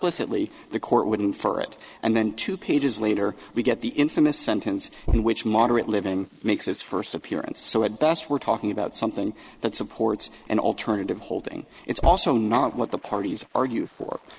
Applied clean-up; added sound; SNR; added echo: neural mask model Resemble Enhance denoiser.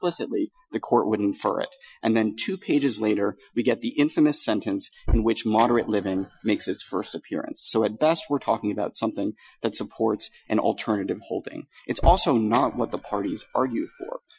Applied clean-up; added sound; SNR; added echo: classical method Wiener filter.